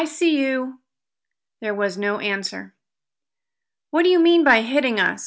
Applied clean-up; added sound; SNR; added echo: none; none; none; none.